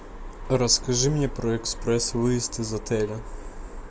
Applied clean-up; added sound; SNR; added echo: none; none; none; none.